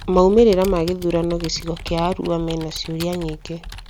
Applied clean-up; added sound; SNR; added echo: none; Computer keyboard; 13 dB; none.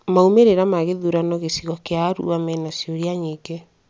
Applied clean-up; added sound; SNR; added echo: none; none; none; none.